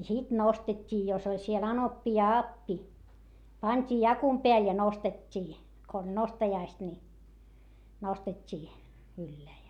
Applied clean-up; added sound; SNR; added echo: none; none; none; none.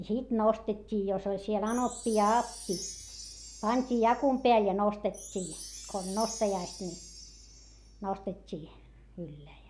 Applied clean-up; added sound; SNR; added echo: none; Chime; 14 dB; none.